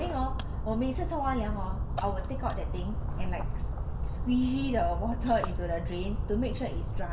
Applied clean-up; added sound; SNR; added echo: none; Splash, splatter; -1 dB; none.